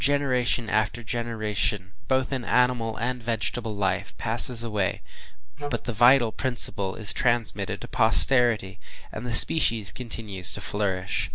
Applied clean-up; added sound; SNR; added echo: none; Wind instrument, woodwind instrument; 14 dB; none.